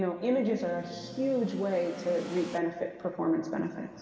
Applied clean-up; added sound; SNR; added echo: none; Accelerating, revving, vroom / Car; 17 dB; reverberation time 2.3 s.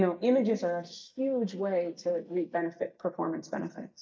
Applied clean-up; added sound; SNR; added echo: neural mask model DeepFilterNet 3.